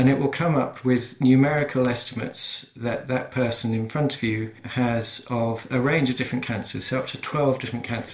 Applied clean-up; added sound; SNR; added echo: none; none; none; reverberation time 0.4 s.